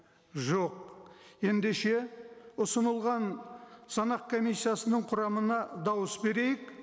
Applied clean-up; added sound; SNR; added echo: none; none; none; none.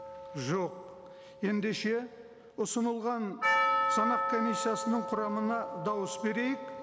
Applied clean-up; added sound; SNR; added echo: none; Percussion; 1 dB; none.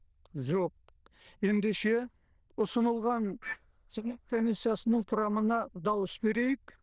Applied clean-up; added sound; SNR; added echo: neural diffusion model UNIVERSE++.